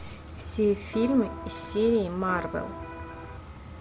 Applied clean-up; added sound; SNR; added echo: none; Electric guitar; 12 dB; none.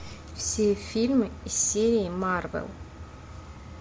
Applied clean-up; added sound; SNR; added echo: none; none; none; none.